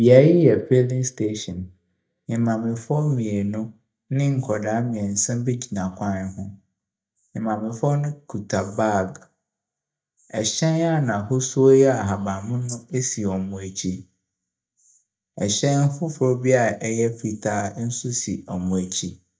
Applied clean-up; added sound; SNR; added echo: neural mask model DeepFilterNet 3.